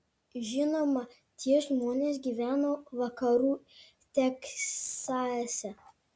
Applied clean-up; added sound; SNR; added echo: none; none; none; none.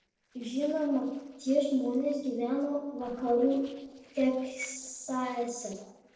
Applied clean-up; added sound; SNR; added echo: neural separator model SepFormer DNS4.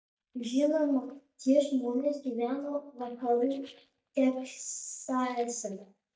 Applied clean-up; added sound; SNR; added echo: neural mask model DeepFilterNet 3.